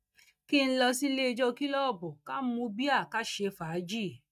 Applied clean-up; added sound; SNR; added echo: neural mask model DeepFilterNet 3.